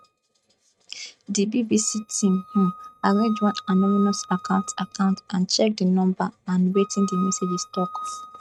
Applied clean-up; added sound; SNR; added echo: neural mask model RNNoise.